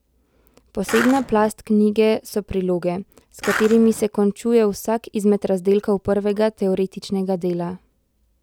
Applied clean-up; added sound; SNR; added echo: none; Skateboard; 7 dB; none.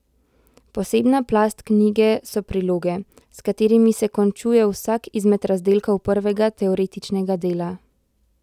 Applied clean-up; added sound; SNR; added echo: none; none; none; none.